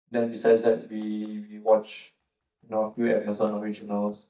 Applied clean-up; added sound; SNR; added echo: neural mask model DeepFilterNet 3.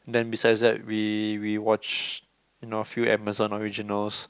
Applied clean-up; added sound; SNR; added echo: none; none; none; none.